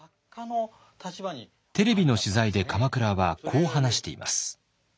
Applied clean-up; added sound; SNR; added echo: none; none; none; none.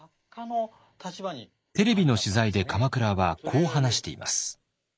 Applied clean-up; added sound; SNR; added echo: neural mask model Resemble Enhance denoiser.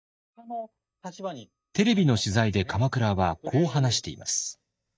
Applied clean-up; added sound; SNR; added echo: neural mask model DeepFilterNet 3.